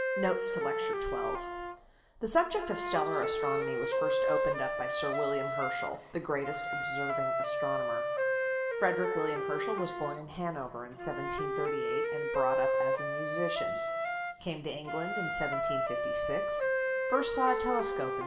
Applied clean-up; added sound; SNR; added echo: none; Wind instrument, woodwind instrument; -1 dB; reverberation time 2.1 s.